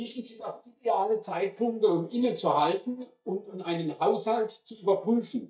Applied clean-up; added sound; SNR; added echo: neural mask model DeepFilterNet 3.